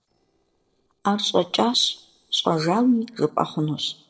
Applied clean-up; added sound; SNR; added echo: neural separator model SepFormer DNS4.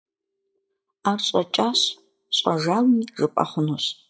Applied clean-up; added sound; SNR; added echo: neural mask model DeepFilterNet 3.